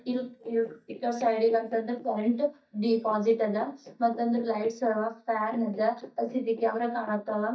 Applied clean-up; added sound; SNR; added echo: neural mask model DeepFilterNet 3.